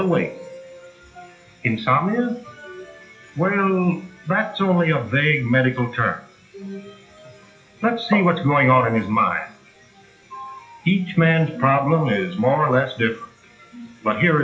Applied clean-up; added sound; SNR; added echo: classical method WPE with log-MMSE.